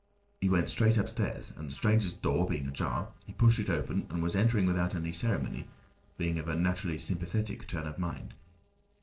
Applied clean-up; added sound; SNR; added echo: neural separator model SepFormer DNS4.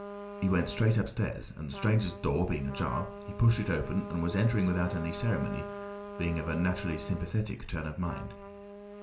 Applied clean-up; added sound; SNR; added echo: none; Trumpet; 12 dB; reverberation time 0.5 s.